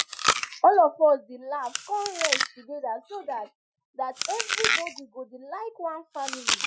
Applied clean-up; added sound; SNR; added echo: classical method Wiener filter.